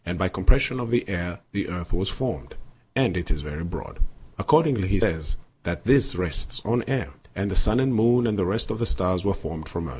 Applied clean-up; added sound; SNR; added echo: none; none; none; none.